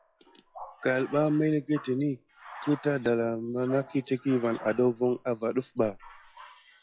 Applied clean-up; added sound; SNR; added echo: classical method log-MMSE.